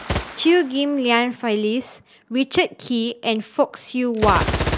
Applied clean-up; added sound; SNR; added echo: none; Gunshot, gunfire; 8 dB; none.